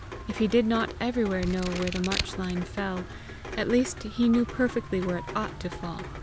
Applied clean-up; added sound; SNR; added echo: none; Rain + Scissors; 9 dB; none.